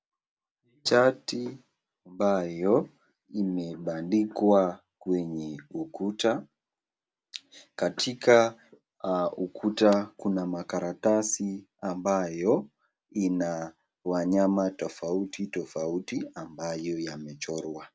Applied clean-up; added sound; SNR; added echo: none; none; none; none.